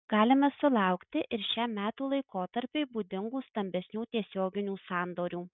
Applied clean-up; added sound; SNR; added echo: none; none; none; none.